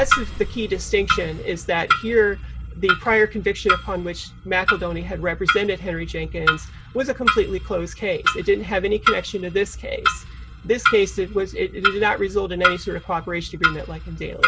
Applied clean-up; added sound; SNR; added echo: none; Clock; 2 dB; none.